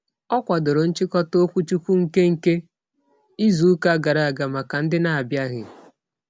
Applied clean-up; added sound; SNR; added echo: none; none; none; none.